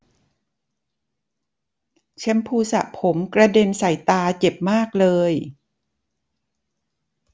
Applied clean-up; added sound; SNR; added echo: none; none; none; none.